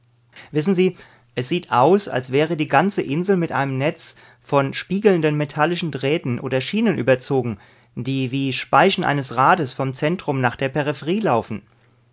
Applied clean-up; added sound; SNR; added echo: none; none; none; none.